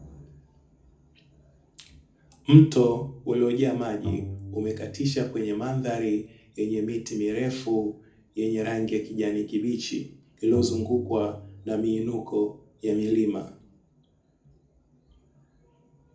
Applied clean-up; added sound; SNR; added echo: none; Bowed string instrument; 13 dB; reverberation time 0.3 s.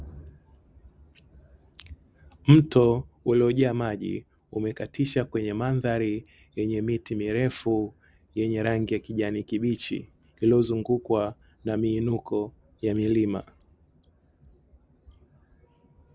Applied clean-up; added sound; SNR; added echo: none; none; none; none.